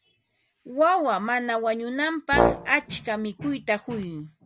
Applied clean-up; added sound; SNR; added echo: none; Brass instrument; -1 dB; none.